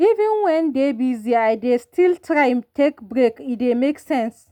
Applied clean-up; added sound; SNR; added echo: none; none; none; none.